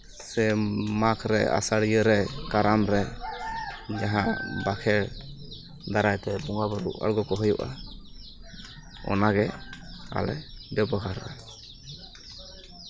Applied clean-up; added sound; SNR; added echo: none; Thunder / Rain; 17 dB; none.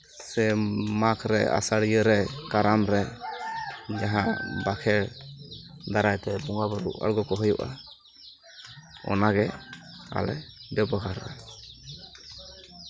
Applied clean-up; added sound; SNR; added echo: none; none; none; none.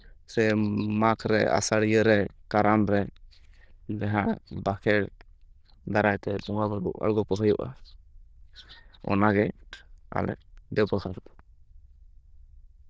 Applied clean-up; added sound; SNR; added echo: neural diffusion model UNIVERSE++.